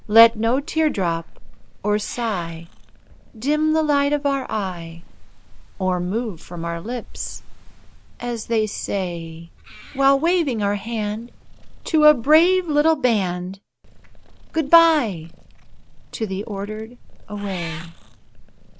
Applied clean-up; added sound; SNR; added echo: none; Meow / Purr; 13 dB; none.